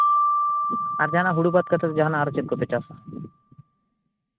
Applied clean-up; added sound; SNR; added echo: neural mask model RNNoise.